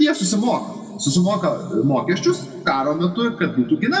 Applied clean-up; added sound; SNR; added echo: none; none; none; reverberation time 1.8 s.